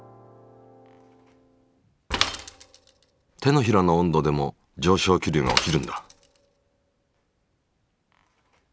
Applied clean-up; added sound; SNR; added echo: none; Mechanisms / Bicycle; 10 dB; none.